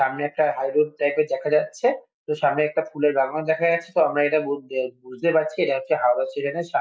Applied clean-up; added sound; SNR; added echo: none; none; none; none.